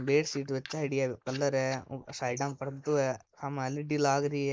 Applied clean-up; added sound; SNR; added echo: neural mask model Resemble Enhance denoiser.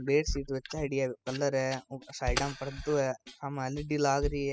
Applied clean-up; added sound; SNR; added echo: classical method spectral subtraction.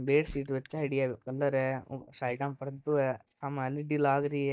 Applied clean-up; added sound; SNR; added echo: neural mask model DeepFilterNet 3.